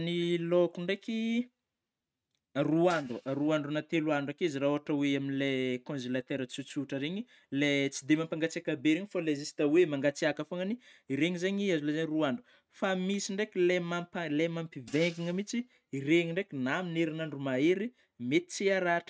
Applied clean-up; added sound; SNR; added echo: neural mask model RNNoise.